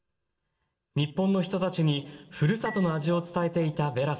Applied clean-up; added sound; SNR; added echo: none; Dishes, pots, and pans / Chink, clink; 17 dB; reverberation time 2.4 s.